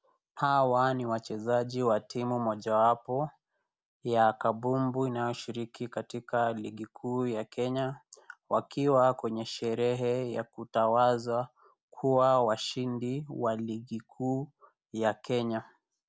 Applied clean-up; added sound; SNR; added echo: none; none; none; none.